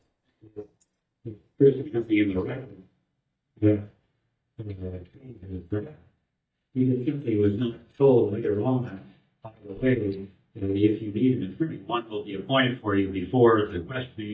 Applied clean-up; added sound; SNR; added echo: neural mask model DeepFilterNet 3.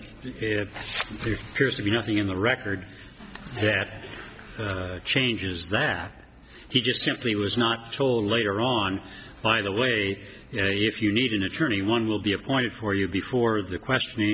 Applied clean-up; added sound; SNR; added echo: none; none; none; none.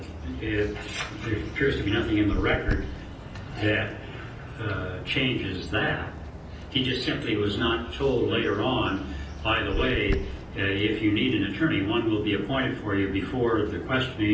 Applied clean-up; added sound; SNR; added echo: none; Bird; 9 dB; reverberation time 0.6 s.